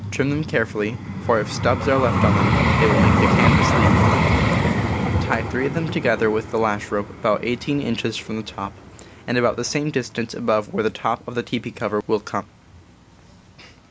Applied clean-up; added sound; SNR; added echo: none; Vehicle; -1 dB; none.